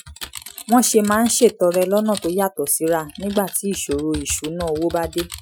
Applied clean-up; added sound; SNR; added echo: classical method Wiener filter.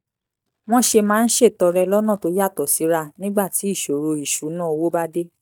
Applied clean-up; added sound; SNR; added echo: neural mask model DeepFilterNet 3.